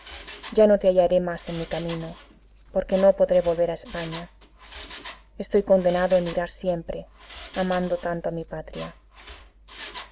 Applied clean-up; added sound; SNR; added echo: none; Mechanisms; 19 dB; none.